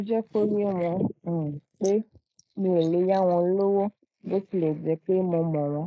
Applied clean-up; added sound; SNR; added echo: neural mask model Resemble Enhance denoiser.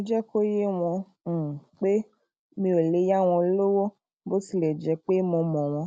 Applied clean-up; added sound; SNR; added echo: none; none; none; none.